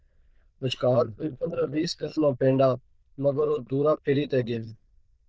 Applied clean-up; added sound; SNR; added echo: neural diffusion model UNIVERSE++.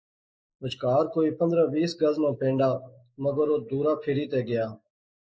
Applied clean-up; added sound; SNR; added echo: neural mask model Resemble Enhance denoiser.